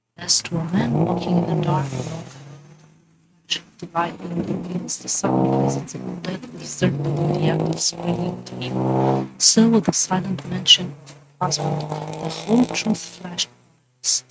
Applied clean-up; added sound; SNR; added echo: neural mask model RNNoise.